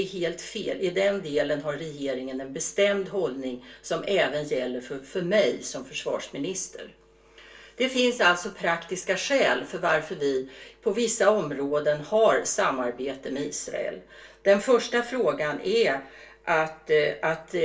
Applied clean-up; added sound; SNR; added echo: none; none; none; reverberation time 0.3 s.